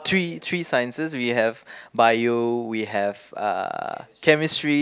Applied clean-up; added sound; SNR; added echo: none; none; none; none.